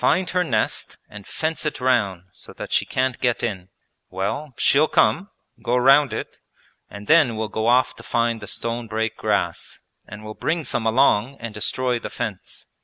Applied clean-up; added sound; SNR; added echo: none; none; none; none.